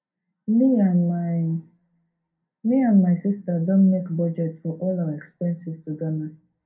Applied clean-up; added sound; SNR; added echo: none; none; none; reverberation time 0.2 s.